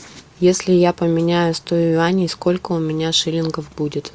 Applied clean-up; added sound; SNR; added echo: none; none; none; none.